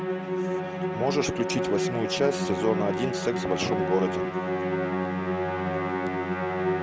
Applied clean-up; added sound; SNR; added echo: none; Musical instrument; -2 dB; none.